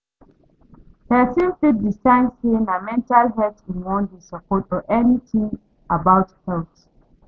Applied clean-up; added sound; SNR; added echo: none; none; none; none.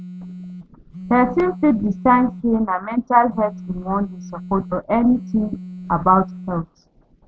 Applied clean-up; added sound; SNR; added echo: none; Telephone; 15 dB; none.